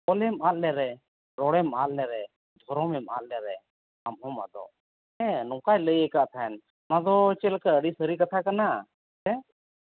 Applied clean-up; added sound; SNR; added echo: none; none; none; none.